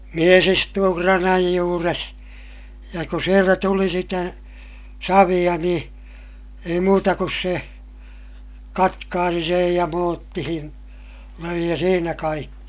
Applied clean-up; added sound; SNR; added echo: none; none; none; none.